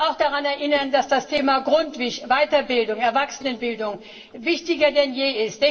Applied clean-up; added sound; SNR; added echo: neural separator model SepFormer DNS4.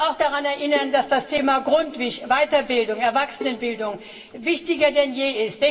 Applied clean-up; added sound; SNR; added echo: none; Bowed string instrument; 19 dB; reverberation time 1.3 s.